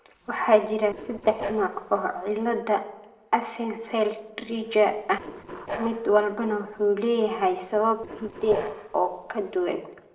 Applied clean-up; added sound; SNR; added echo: neural separator model SepFormer DNS4.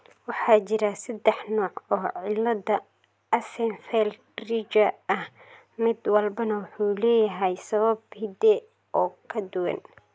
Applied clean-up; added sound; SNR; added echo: none; none; none; none.